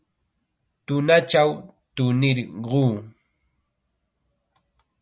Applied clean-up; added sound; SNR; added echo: none; none; none; none.